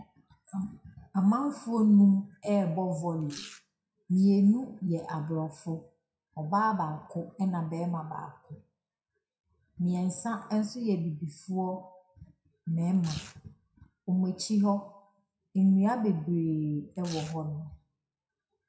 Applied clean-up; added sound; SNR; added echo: classical method WPE with log-MMSE.